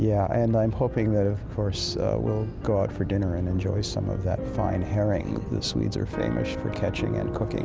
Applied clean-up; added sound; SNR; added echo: none; none; none; none.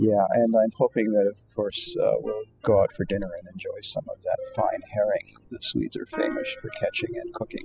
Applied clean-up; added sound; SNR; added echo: classical method spectral subtraction.